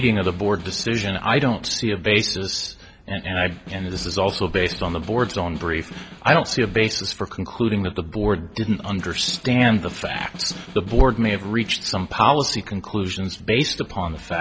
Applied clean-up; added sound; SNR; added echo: none; Snare drum; 19 dB; none.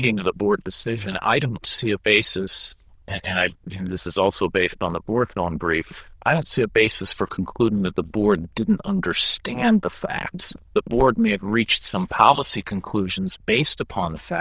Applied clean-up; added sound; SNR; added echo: neural diffusion model UNIVERSE++.